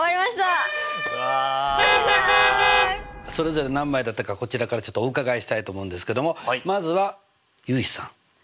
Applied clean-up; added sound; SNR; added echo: none; Vehicle horn, car horn, honking; 0 dB; none.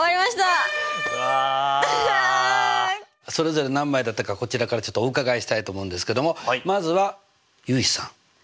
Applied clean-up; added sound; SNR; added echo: none; none; none; none.